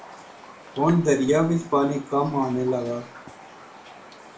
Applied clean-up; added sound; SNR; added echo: none; Raindrop; 19 dB; reverberation time 0.4 s.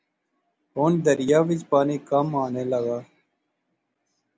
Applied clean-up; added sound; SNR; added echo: none; none; none; none.